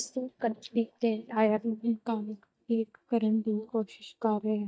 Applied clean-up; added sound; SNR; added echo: neural mask model DeepFilterNet 3.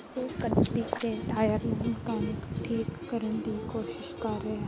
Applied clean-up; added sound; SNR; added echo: none; Rattle; 17 dB; none.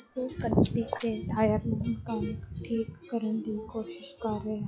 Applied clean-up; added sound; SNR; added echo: classical method log-MMSE.